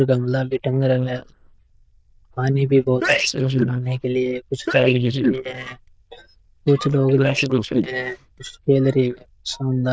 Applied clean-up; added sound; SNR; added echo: neural diffusion model UNIVERSE++.